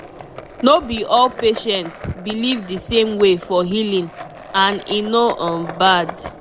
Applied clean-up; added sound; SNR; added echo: none; Skateboard; 15 dB; none.